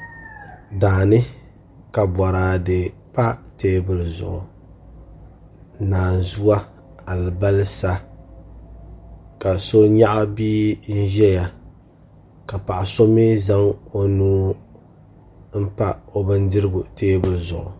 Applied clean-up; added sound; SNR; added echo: none; none; none; none.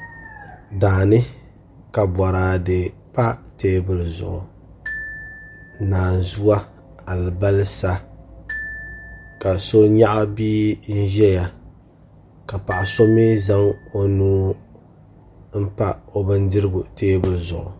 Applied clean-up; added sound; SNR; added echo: none; Glockenspiel; 16 dB; none.